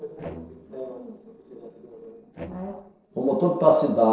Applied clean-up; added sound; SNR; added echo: neural separator model SepFormer DNS4.